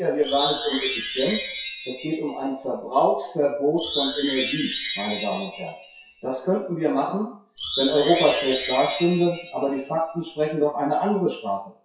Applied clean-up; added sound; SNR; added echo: classical method WPE with log-MMSE.